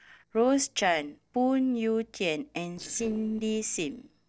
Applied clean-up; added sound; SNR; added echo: neural separator model SepFormer DNS4.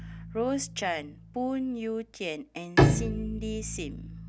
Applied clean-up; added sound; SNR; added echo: none; Bowed string instrument; -3 dB; none.